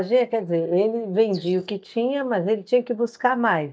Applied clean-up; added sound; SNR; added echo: neural mask model DeepFilterNet 3.